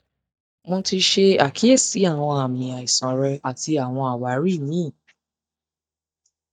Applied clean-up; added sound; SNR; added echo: neural mask model DeepFilterNet 3.